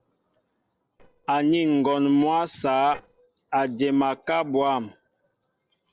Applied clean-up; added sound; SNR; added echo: neural separator model SepFormer DNS4.